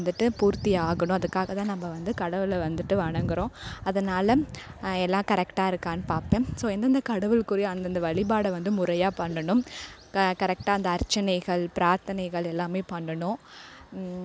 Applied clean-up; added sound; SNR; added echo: none; none; none; none.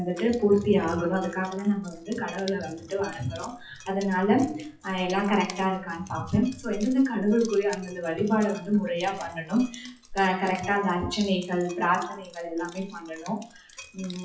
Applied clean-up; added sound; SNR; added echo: classical method WPE with log-MMSE.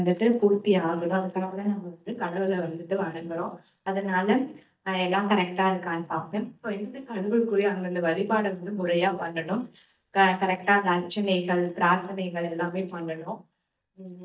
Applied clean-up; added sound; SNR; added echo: neural mask model DeepFilterNet 3.